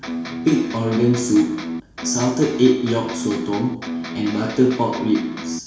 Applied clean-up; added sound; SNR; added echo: none; Electric guitar; 8 dB; reverberation time 0.7 s.